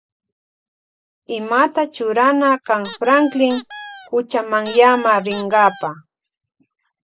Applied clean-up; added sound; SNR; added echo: none; Squeak; 17 dB; none.